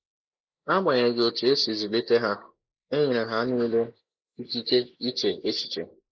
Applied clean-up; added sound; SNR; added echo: neural mask model Resemble Enhance denoiser.